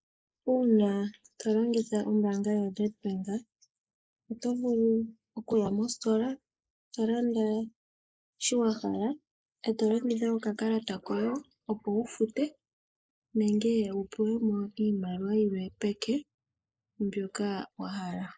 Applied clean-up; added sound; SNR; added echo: neural mask model Resemble Enhance denoiser.